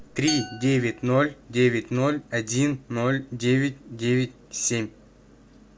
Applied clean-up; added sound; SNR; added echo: none; Glass; 14 dB; none.